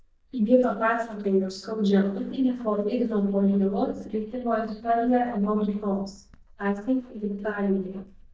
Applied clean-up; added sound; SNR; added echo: neural mask model DeepFilterNet 3.